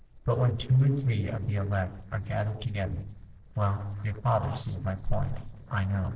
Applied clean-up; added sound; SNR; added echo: neural separator model SepFormer DNS4.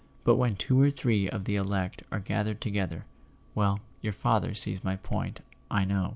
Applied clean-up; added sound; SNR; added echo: none; none; none; none.